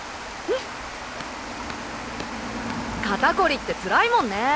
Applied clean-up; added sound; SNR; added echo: none; Water; 7 dB; none.